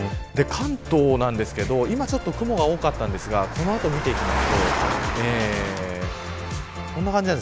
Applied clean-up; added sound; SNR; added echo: none; Engine; 7 dB; none.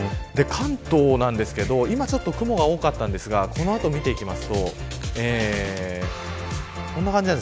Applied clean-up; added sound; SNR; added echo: none; none; none; none.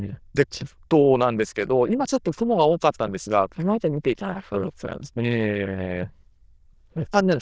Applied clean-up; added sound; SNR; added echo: neural diffusion model UNIVERSE++.